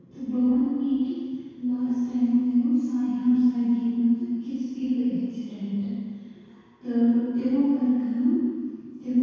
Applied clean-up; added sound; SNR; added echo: none; none; none; reverberation time 2.0 s.